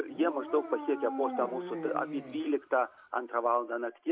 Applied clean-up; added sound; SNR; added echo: none; Dog; 10 dB; none.